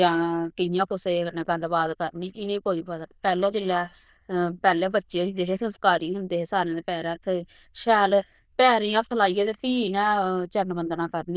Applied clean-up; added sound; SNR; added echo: neural diffusion model UNIVERSE++.